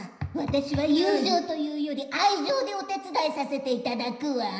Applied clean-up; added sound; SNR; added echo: none; none; none; reverberation time 0.9 s.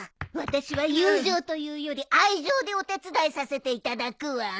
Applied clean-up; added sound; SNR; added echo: none; none; none; none.